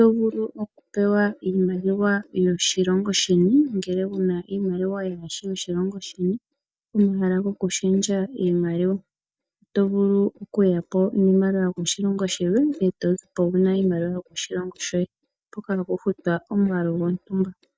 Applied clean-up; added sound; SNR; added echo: neural mask model DeepFilterNet 3.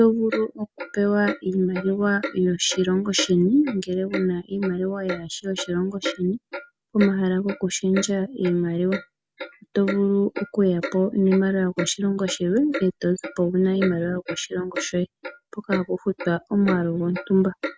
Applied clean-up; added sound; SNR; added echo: none; Clock; 12 dB; none.